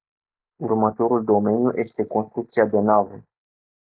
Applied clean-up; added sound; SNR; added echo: neural mask model Resemble Enhance denoiser.